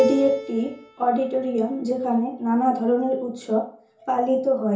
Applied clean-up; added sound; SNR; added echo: none; Keyboard (musical); 17 dB; reverberation time 0.6 s.